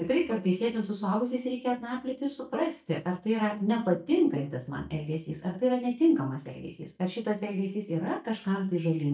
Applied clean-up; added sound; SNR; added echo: neural mask model DeepFilterNet 3.